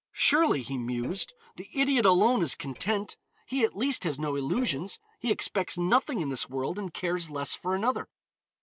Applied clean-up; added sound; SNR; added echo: neural separator model SepFormer DNS4.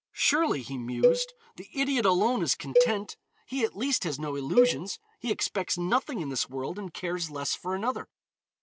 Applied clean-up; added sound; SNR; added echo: none; Cowbell; 1 dB; none.